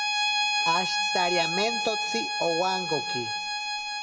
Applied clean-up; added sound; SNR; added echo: none; Bowed string instrument; -3 dB; none.